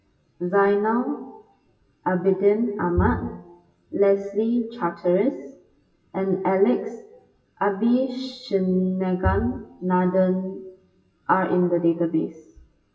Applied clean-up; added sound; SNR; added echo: classical method WPE with log-MMSE.